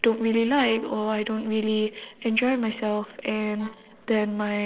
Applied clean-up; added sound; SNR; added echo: neural separator model SepFormer DNS4.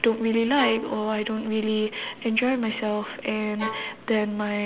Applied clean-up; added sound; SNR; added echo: none; Bowed string instrument; 11 dB; none.